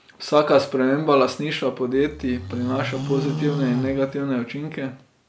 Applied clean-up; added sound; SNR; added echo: none; Livestock, farm animals, working animals; 9 dB; none.